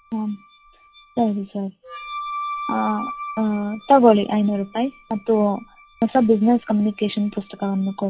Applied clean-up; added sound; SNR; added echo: classical method log-MMSE.